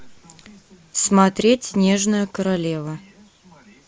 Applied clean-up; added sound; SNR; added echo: none; none; none; none.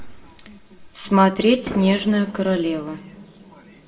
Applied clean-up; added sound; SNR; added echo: none; Fireworks; 19 dB; reverberation time 1.4 s.